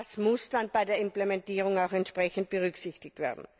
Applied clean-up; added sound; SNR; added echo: none; none; none; none.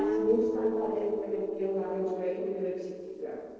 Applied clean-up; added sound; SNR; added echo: neural separator model SepFormer DNS4.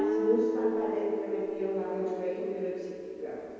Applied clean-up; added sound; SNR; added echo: none; Guitar; 1 dB; reverberation time 2.2 s.